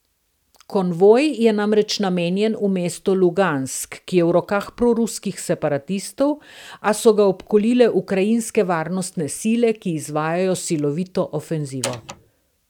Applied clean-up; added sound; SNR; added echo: none; Door; 11 dB; none.